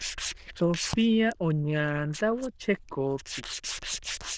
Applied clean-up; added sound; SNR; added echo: neural diffusion model UNIVERSE++.